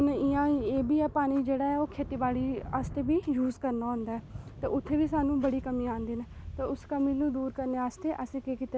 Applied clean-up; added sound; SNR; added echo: none; Thunder / Rain; 14 dB; none.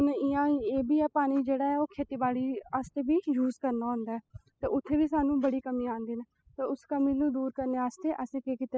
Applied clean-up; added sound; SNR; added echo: classical method spectral subtraction.